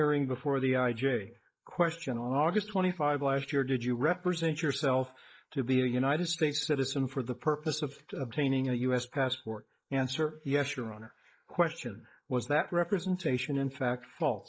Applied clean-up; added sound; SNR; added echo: neural mask model Resemble Enhance denoiser.